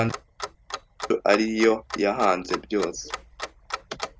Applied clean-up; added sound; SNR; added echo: none; Clock; 11 dB; none.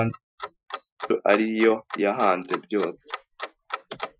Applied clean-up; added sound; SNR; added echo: classical method Wiener filter.